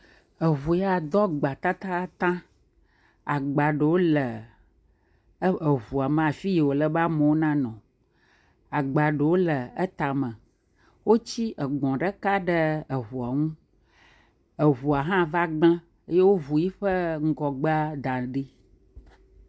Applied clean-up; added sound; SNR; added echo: none; none; none; none.